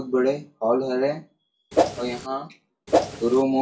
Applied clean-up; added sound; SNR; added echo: none; Whoosh, swoosh, swish; -2 dB; reverberation time 0.2 s.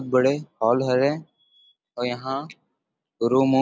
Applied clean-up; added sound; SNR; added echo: none; none; none; none.